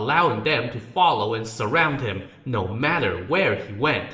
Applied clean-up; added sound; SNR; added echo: none; none; none; reverberation time 1.0 s.